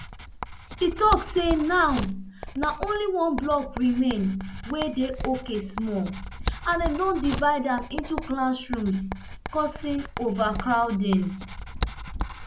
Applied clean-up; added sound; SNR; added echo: none; Writing; 8 dB; none.